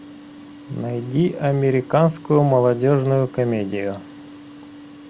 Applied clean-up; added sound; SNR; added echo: none; none; none; none.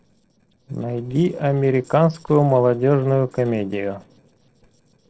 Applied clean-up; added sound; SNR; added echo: neural separator model SepFormer DNS4.